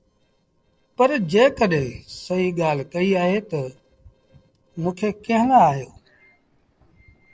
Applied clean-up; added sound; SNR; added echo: neural separator model SepFormer DNS4.